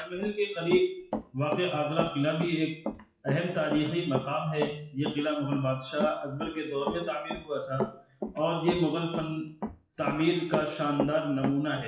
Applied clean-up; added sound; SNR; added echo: classical method WPE with log-MMSE.